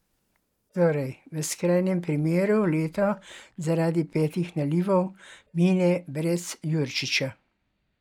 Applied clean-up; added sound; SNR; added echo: neural mask model DeepFilterNet 3.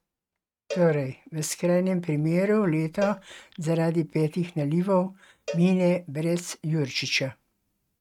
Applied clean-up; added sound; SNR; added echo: neural mask model RNNoise.